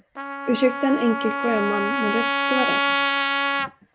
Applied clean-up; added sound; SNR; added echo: none; Trumpet; -1 dB; none.